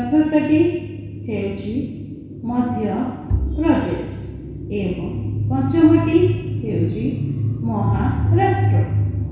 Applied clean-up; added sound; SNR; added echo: none; Bowed string instrument; 10 dB; reverberation time 1.1 s.